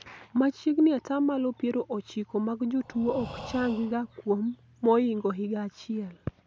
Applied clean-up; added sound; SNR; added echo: none; Breathing; 17 dB; none.